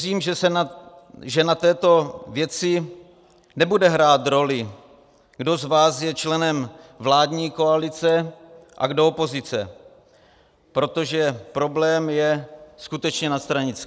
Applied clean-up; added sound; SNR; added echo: none; none; none; none.